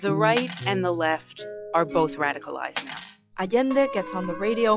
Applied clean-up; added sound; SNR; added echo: classical method log-MMSE.